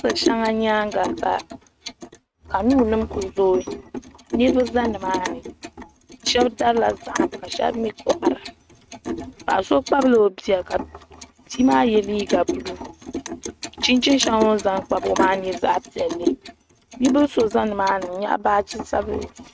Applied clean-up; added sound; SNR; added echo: neural mask model RNNoise.